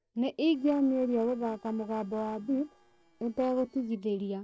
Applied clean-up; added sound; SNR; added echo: neural separator model SepFormer DNS4.